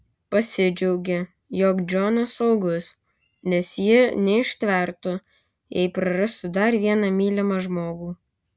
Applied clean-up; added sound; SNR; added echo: none; none; none; none.